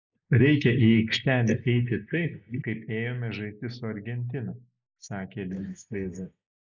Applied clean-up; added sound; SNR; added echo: neural mask model Resemble Enhance denoiser.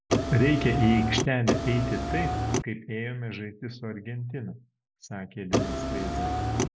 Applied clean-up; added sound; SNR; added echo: none; Car; -2 dB; none.